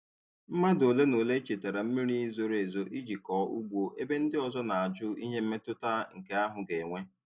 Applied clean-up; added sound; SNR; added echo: none; none; none; none.